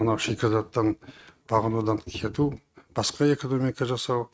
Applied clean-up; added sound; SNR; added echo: neural mask model RNNoise.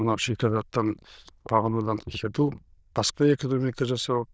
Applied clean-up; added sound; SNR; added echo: neural diffusion model UNIVERSE++.